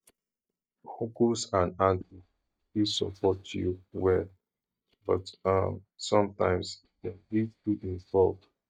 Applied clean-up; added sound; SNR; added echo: neural mask model DeepFilterNet 3.